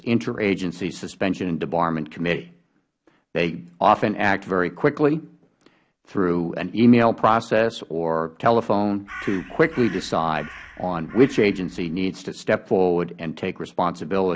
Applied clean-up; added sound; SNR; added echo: none; Crow; 17 dB; none.